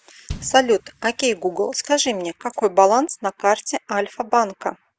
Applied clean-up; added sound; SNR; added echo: none; Bass drum; 20 dB; none.